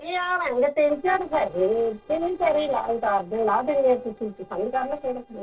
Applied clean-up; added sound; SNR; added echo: neural separator model SepFormer DNS4.